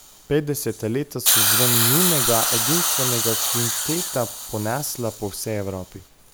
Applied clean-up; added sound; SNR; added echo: none; Hiss; -2 dB; none.